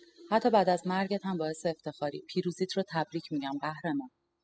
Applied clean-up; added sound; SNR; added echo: classical method spectral subtraction.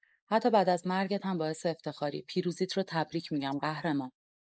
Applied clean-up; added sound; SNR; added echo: neural mask model Resemble Enhance denoiser.